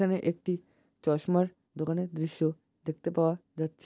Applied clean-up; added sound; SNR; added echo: none; none; none; none.